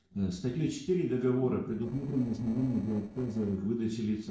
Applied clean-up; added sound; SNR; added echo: neural separator model SepFormer DNS4.